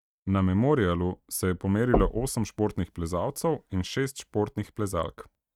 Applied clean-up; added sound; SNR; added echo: neural mask model RNNoise.